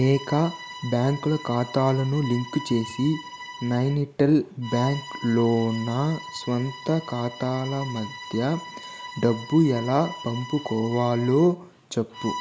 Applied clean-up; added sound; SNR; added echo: none; Bowed string instrument; 14 dB; none.